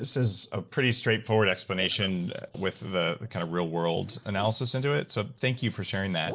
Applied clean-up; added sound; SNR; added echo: neural separator model SepFormer DNS4.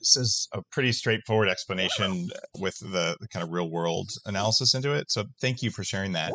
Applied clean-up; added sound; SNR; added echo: classical method spectral subtraction.